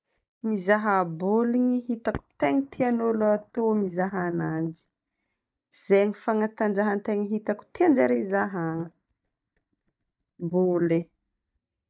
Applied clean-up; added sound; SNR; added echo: neural mask model DeepFilterNet 3.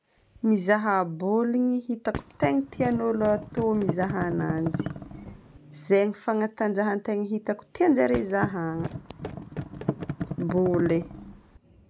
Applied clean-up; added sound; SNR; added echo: none; Thump, thud; 7 dB; none.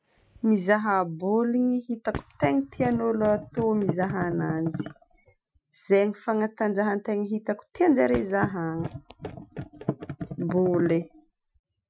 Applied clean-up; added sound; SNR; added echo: classical method Wiener filter.